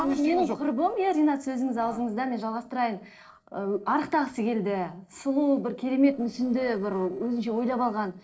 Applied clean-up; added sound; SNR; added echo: neural separator model SepFormer DNS4.